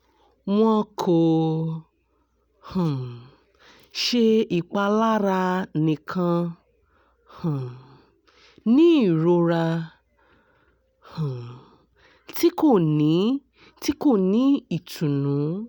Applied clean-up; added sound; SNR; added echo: none; none; none; none.